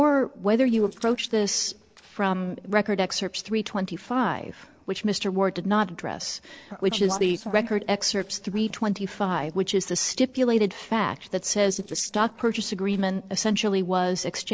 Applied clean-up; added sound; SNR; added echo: neural separator model SepFormer DNS4.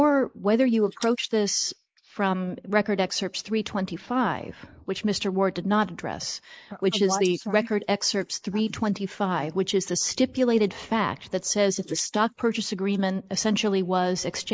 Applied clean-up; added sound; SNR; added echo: neural mask model Resemble Enhance denoiser.